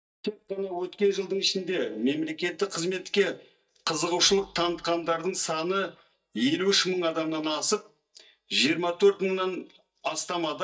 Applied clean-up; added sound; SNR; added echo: neural mask model DeepFilterNet 3.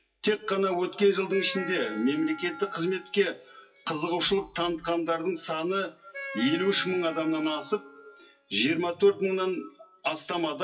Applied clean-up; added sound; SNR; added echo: classical method WPE with log-MMSE.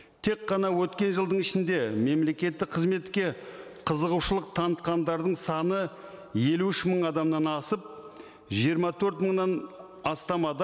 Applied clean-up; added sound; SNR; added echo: none; none; none; none.